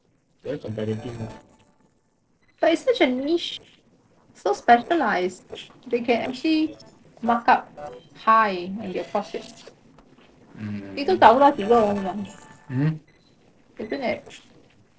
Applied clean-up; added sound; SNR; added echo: neural separator model SepFormer DNS4.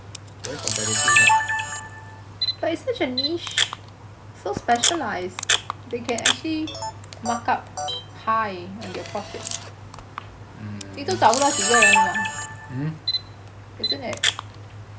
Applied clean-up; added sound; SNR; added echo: none; Camera; -2 dB; none.